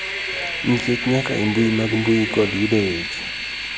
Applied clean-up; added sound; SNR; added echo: none; Train; 5 dB; none.